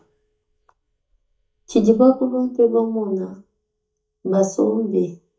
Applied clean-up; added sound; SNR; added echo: neural mask model DeepFilterNet 3.